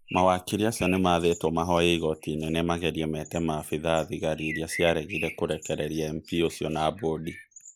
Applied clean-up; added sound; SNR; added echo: neural mask model Resemble Enhance denoiser.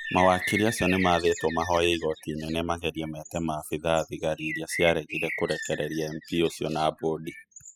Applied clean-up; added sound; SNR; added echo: classical method spectral subtraction.